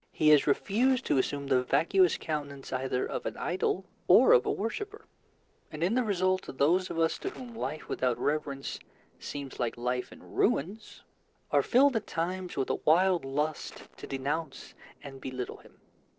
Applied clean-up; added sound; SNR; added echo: neural separator model SepFormer DNS4.